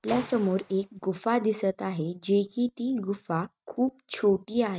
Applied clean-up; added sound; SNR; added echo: neural mask model RNNoise.